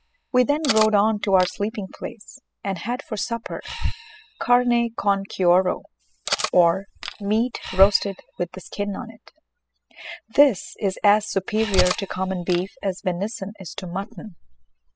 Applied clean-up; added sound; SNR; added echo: classical method spectral subtraction.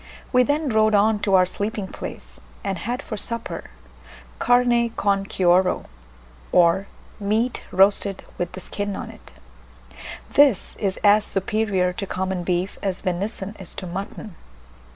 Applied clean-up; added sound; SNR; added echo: none; none; none; none.